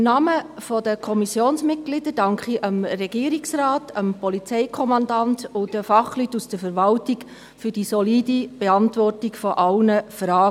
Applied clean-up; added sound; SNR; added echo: none; none; none; none.